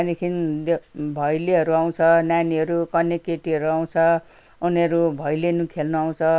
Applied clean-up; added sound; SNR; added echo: none; none; none; none.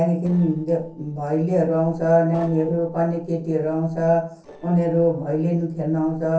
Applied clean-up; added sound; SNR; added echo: neural separator model SepFormer DNS4.